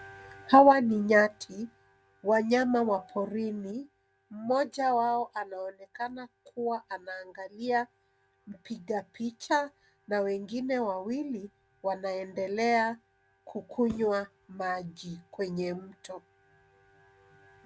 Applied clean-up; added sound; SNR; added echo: none; none; none; none.